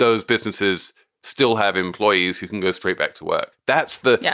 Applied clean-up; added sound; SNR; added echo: none; none; none; none.